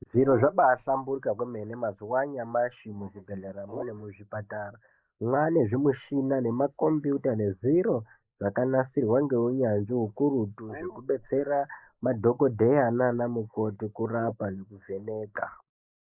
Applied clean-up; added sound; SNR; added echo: neural mask model Resemble Enhance denoiser.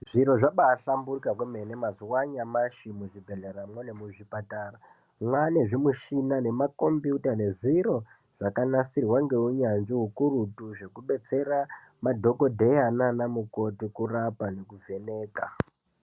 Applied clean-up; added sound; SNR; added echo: none; none; none; none.